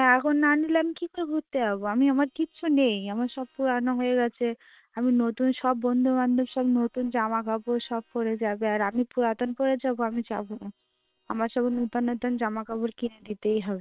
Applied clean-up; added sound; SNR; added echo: neural separator model SepFormer WHAM!.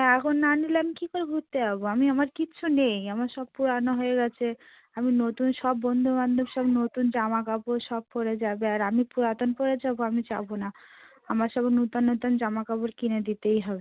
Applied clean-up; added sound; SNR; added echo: none; none; none; none.